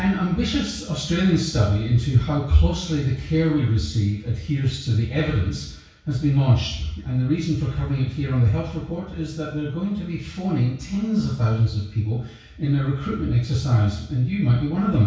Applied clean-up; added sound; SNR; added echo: none; none; none; reverberation time 0.6 s.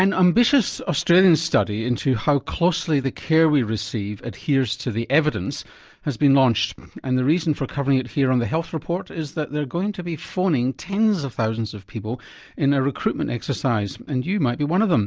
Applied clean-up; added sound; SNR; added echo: none; none; none; none.